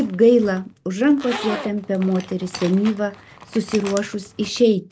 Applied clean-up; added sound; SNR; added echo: none; Zipper (clothing); 16 dB; none.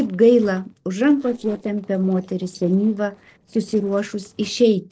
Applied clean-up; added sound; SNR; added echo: neural separator model SepFormer DNS4.